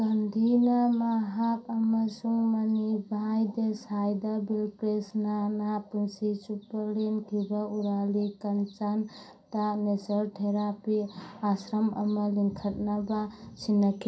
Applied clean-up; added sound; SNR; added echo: none; none; none; reverberation time 0.3 s.